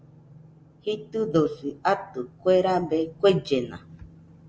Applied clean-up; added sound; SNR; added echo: none; none; none; none.